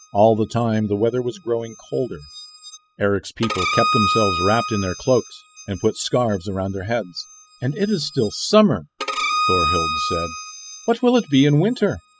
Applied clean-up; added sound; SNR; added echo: classical method spectral subtraction.